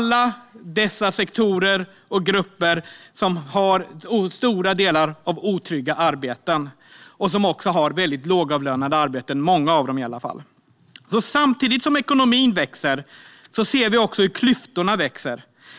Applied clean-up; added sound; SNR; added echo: none; none; none; none.